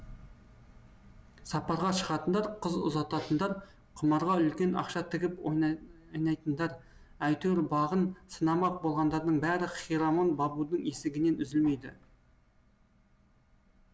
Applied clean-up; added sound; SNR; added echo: none; none; none; none.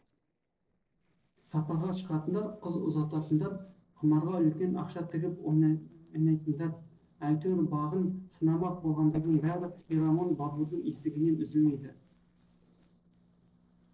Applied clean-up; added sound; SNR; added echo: neural separator model SepFormer DNS4.